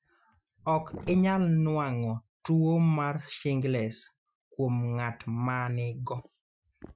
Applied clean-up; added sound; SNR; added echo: classical method Wiener filter.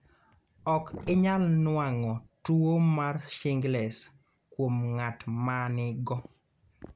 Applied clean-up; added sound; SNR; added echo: none; Sink (filling or washing); 16 dB; none.